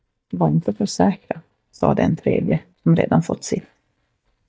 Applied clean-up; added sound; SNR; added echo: neural mask model DeepFilterNet 3.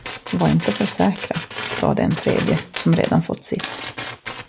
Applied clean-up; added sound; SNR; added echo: none; Tools; 9 dB; none.